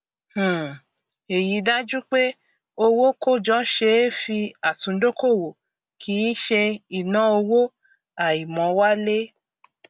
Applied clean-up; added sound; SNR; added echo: none; none; none; none.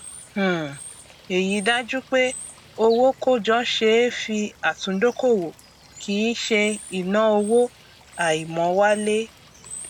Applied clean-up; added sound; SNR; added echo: none; Water / Bird; 20 dB; none.